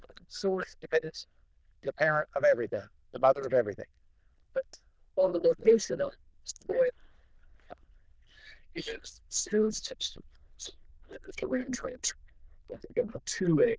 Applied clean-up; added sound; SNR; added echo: neural diffusion model UNIVERSE++.